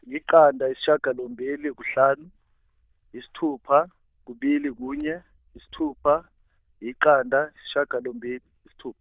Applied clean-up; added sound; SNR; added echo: neural diffusion model UNIVERSE++.